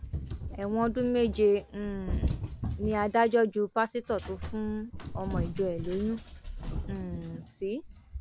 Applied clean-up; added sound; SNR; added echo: none; Cat; 6 dB; none.